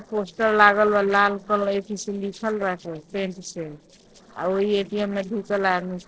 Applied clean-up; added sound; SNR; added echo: neural separator model SepFormer DNS4.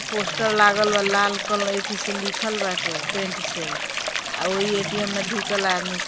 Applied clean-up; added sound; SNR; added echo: none; Stream; 3 dB; none.